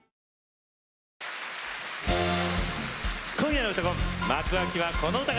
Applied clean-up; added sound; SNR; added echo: none; none; none; none.